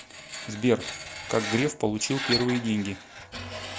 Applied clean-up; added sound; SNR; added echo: none; Screech; 7 dB; none.